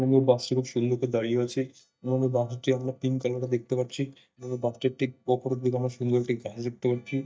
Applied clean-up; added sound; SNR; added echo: neural mask model DeepFilterNet 3.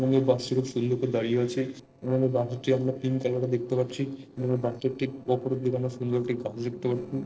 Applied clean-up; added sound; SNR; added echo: neural separator model SepFormer DNS4.